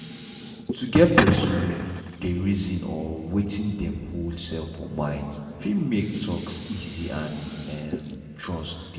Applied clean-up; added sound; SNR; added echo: none; Dishes, pots, and pans; 15 dB; reverberation time 2.0 s.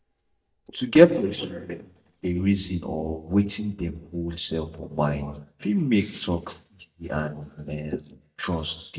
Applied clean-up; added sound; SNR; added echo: neural mask model DeepFilterNet 3.